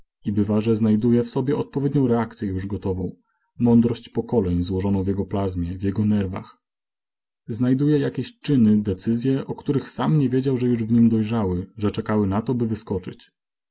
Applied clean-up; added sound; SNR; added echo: none; none; none; none.